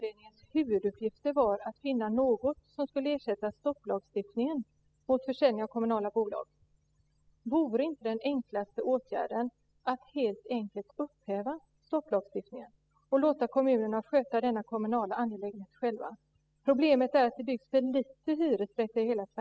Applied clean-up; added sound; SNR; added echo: classical method spectral subtraction.